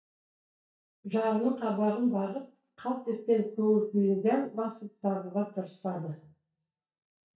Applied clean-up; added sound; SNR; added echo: neural mask model DeepFilterNet 3.